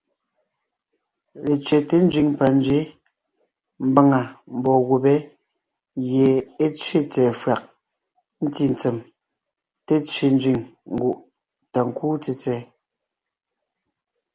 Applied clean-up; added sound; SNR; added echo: none; none; none; none.